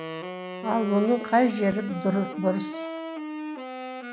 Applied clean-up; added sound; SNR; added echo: none; Wind instrument, woodwind instrument; 8 dB; none.